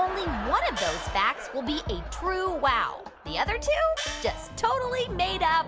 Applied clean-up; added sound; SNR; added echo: none; Gong; 10 dB; none.